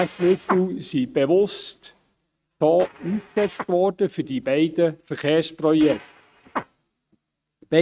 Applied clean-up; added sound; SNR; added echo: neural mask model RNNoise.